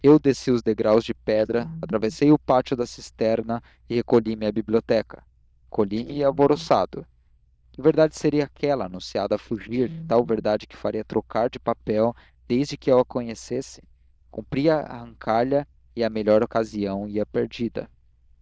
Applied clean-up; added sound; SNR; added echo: neural diffusion model UNIVERSE++.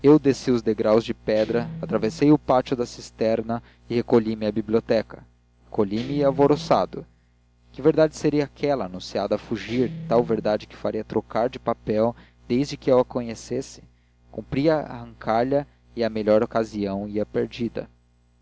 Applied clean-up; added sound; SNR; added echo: none; Guitar; 17 dB; none.